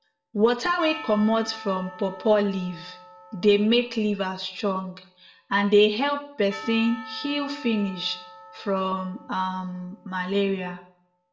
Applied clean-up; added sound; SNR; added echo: none; Percussion; 19 dB; reverberation time 0.4 s.